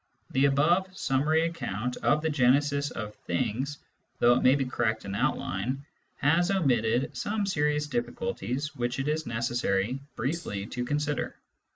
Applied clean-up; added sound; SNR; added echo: neural mask model Resemble Enhance denoiser.